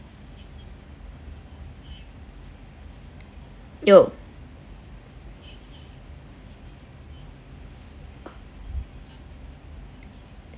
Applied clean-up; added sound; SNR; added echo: none; none; none; none.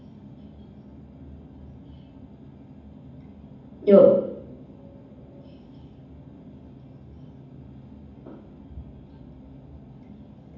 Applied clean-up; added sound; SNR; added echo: none; none; none; reverberation time 0.9 s.